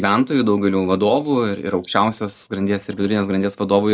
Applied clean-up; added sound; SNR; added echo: neural mask model Resemble Enhance denoiser.